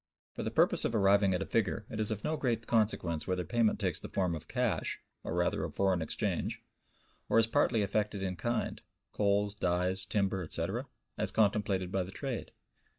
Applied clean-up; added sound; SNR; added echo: neural mask model DeepFilterNet 3.